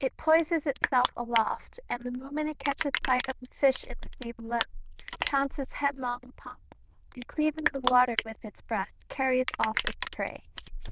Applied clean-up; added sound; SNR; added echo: neural diffusion model UNIVERSE++.